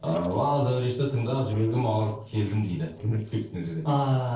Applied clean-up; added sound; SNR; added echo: neural separator model SepFormer DNS4.